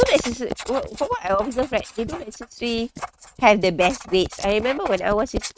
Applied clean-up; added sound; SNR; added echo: neural mask model RNNoise.